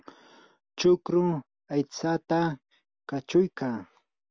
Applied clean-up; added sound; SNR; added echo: none; none; none; none.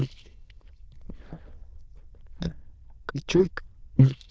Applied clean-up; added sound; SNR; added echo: neural diffusion model UNIVERSE++.